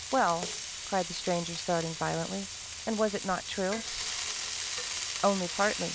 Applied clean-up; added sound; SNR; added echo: none; Frying (food); 5 dB; none.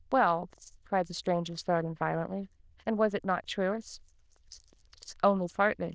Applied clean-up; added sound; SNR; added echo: neural diffusion model UNIVERSE++.